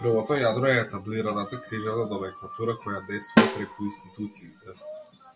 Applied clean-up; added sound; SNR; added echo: none; Snare drum; -3 dB; none.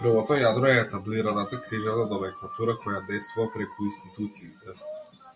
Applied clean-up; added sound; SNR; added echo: none; none; none; none.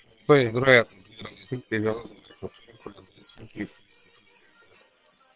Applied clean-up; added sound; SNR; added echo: neural separator model SepFormer WHAM!.